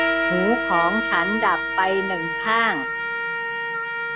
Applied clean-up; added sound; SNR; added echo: none; Acoustic guitar + Trumpet; 0 dB; none.